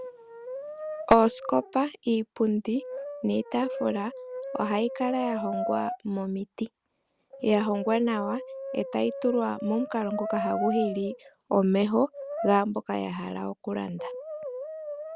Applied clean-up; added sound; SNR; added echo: none; Brass instrument; 9 dB; none.